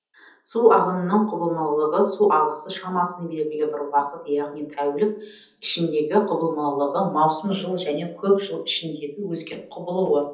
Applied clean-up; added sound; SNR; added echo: none; none; none; reverberation time 0.7 s.